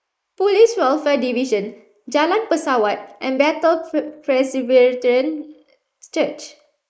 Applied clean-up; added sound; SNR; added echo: neural mask model Resemble Enhance denoiser.